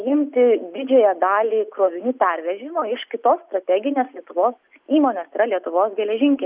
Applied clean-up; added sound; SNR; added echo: none; none; none; none.